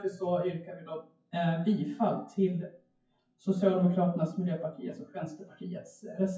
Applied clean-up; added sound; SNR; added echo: classical method WPE with log-MMSE.